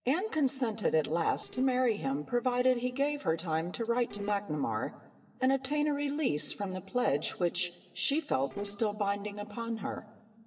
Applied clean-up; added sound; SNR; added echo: neural separator model SepFormer DNS4.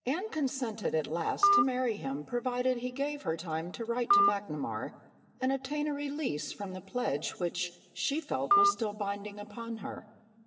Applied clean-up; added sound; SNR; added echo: none; Telephone; -2 dB; reverberation time 1.6 s.